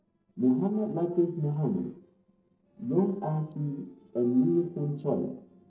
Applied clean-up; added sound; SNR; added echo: neural separator model SepFormer DNS4.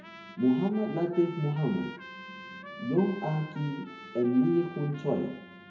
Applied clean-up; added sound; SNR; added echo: none; Trumpet; 17 dB; reverberation time 0.3 s.